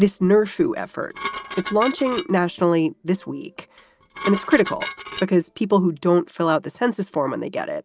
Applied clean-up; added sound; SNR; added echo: none; Dishes, pots, and pans; 12 dB; none.